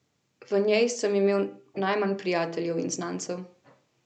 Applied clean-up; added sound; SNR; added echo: none; none; none; none.